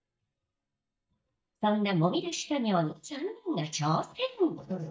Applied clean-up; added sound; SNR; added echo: neural mask model DeepFilterNet 3.